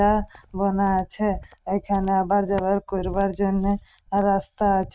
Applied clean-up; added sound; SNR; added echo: neural mask model RNNoise.